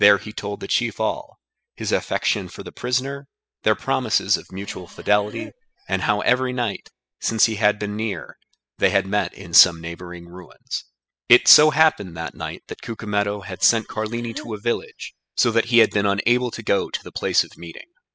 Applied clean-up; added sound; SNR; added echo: classical method spectral subtraction.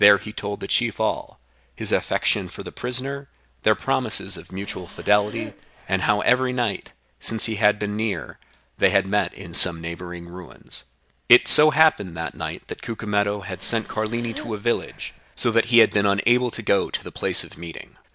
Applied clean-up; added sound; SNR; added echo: none; Breathing; 20 dB; none.